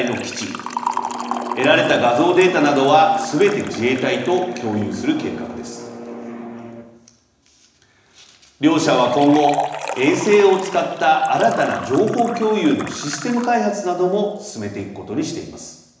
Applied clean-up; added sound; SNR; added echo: none; Liquid; 13 dB; reverberation time 1.0 s.